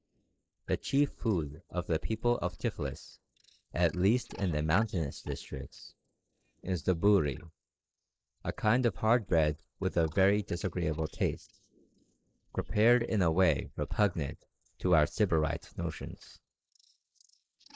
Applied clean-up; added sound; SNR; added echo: neural mask model Resemble Enhance denoiser.